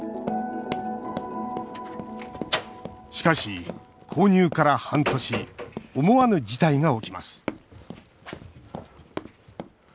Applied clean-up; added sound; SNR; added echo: none; Run; 15 dB; none.